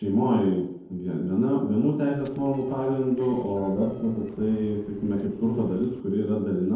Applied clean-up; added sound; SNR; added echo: neural separator model SepFormer DNS4.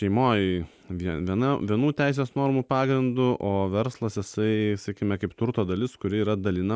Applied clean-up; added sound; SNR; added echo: none; none; none; none.